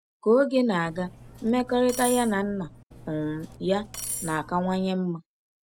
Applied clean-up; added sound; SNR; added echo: none; Cutlery, silverware; 13 dB; none.